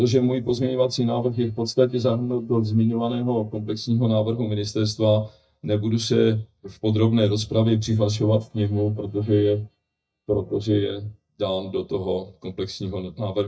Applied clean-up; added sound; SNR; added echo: neural mask model DeepFilterNet 3.